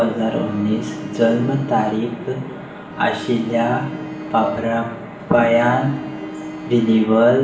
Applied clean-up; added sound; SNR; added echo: none; Bowed string instrument; 14 dB; reverberation time 0.9 s.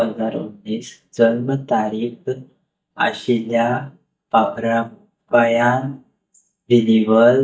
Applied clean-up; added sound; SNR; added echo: neural mask model DeepFilterNet 3.